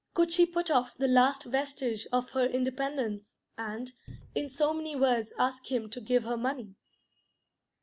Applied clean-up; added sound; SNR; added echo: none; Cupboard open or close; 19 dB; none.